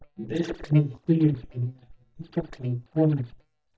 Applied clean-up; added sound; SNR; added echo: neural mask model DeepFilterNet 3.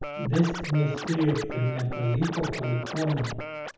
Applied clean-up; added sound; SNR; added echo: none; Scratching (performance technique); 8 dB; reverberation time 1.0 s.